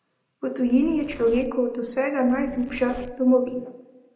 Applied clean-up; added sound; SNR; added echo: none; Zipper (clothing); 19 dB; reverberation time 0.8 s.